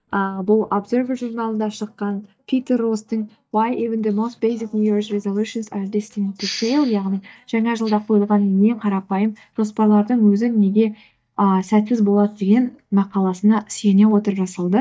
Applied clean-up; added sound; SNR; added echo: neural mask model DeepFilterNet 3.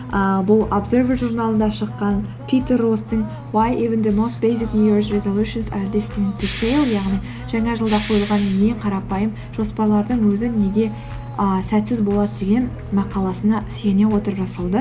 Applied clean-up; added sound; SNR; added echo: none; Respiratory sounds + Engine; 12 dB; none.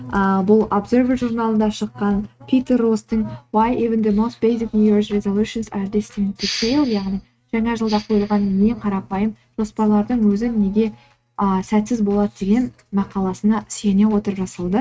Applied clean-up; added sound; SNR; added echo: neural mask model RNNoise.